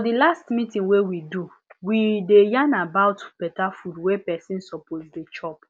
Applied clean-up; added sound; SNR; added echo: none; none; none; none.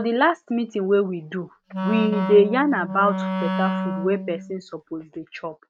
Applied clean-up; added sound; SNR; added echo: neural mask model RNNoise.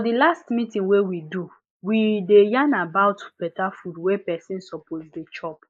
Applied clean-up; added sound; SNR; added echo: neural mask model Resemble Enhance denoiser.